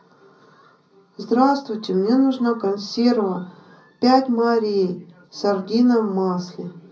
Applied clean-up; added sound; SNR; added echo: none; none; none; reverberation time 0.4 s.